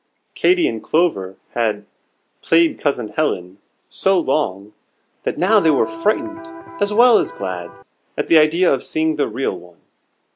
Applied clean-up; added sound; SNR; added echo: none; Electric guitar; 12 dB; none.